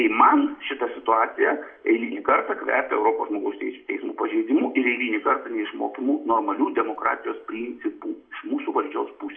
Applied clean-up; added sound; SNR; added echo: none; none; none; reverberation time 0.3 s.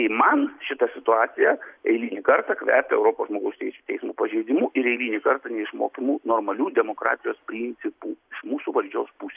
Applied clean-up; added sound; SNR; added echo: none; none; none; none.